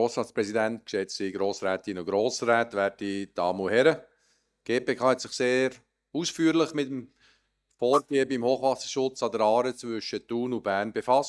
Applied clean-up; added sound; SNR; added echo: neural mask model DeepFilterNet 3.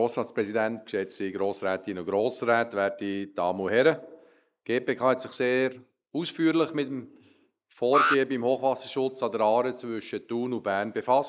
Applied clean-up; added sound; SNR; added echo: neural mask model Resemble Enhance denoiser.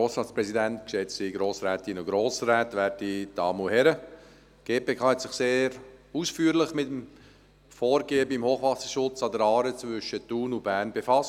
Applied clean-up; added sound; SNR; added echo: none; none; none; none.